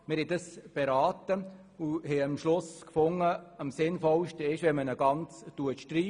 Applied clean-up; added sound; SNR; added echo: none; none; none; none.